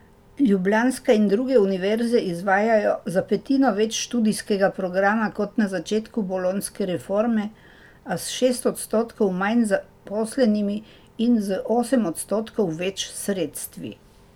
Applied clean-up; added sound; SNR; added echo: none; none; none; none.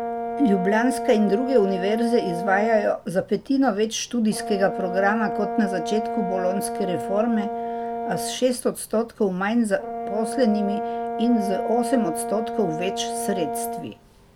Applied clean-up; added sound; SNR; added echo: none; Brass instrument; 6 dB; none.